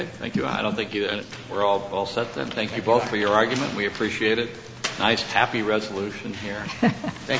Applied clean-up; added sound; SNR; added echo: none; none; none; none.